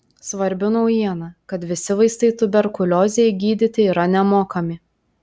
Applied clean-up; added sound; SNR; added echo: none; none; none; none.